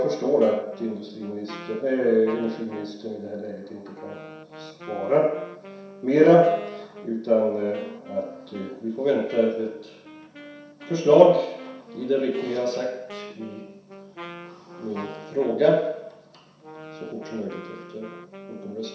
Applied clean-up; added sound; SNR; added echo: none; Wind instrument, woodwind instrument; 17 dB; reverberation time 0.7 s.